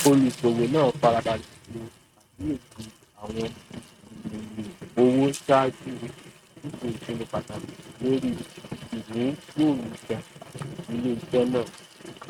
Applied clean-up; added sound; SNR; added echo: neural mask model RNNoise.